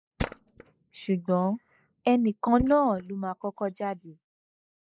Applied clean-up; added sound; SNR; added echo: neural mask model Resemble Enhance denoiser.